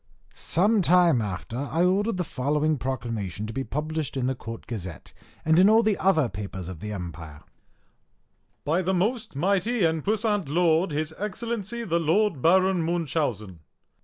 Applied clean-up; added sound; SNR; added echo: none; none; none; none.